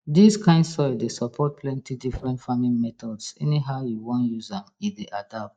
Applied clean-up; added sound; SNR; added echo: neural mask model DeepFilterNet 3.